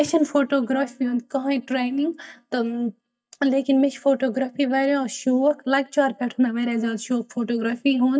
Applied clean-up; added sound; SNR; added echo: neural mask model DeepFilterNet 3.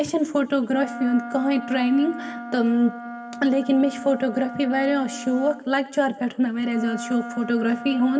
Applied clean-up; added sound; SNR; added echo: none; Wind instrument, woodwind instrument; 12 dB; reverberation time 1.2 s.